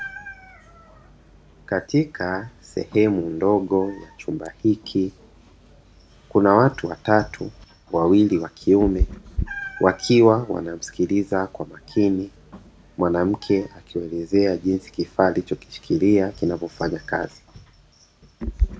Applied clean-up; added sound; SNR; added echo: none; Meow; 13 dB; none.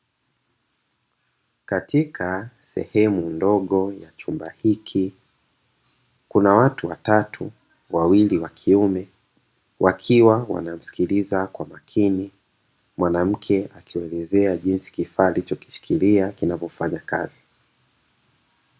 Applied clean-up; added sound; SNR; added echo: none; none; none; none.